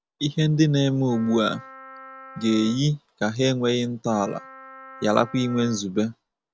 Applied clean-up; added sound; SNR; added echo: none; Wind instrument, woodwind instrument; 20 dB; none.